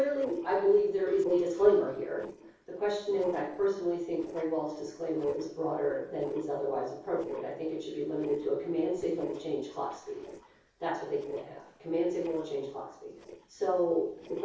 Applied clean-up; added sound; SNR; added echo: neural separator model SepFormer DNS4.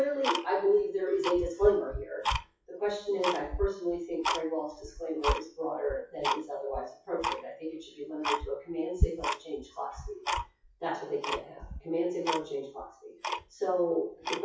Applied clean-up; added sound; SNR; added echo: classical method WPE with log-MMSE.